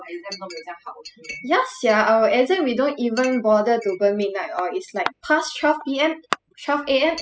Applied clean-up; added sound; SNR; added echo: classical method spectral subtraction.